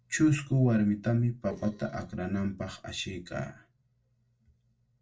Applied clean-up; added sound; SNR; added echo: neural separator model SepFormer DNS4.